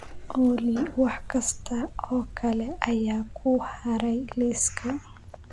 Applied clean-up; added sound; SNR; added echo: none; Vehicle; 15 dB; none.